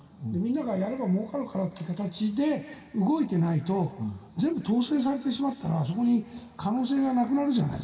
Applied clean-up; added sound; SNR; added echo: none; none; none; reverberation time 2.0 s.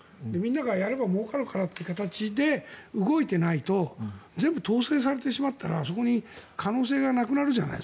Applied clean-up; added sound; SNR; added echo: none; none; none; none.